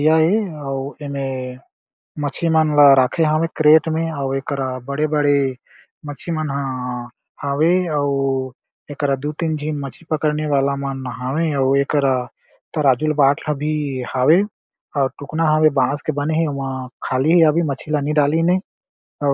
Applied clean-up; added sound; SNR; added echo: neural mask model Resemble Enhance denoiser.